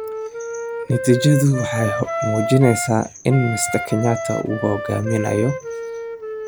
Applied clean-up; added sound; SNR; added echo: none; Wind instrument, woodwind instrument; 7 dB; none.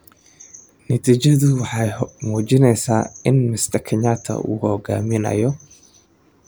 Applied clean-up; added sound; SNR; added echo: none; none; none; none.